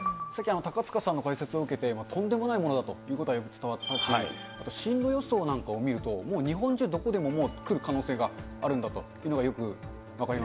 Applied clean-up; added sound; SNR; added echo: none; Bowed string instrument; 19 dB; none.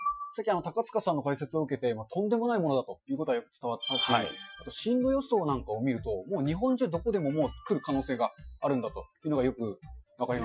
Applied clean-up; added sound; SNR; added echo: classical method Wiener filter.